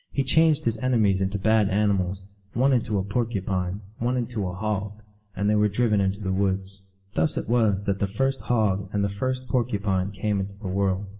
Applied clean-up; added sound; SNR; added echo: none; none; none; reverberation time 0.6 s.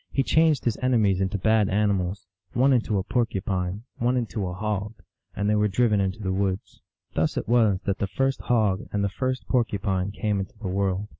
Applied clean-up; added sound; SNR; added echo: none; none; none; none.